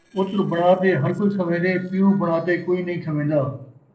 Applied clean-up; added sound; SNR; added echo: neural separator model SepFormer DNS4.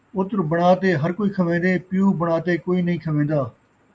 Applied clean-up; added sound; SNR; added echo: none; none; none; none.